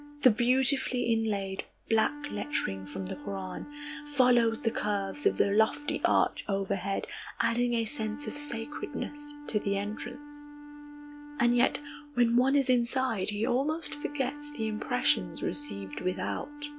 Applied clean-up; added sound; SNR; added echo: none; Wind instrument, woodwind instrument; 15 dB; none.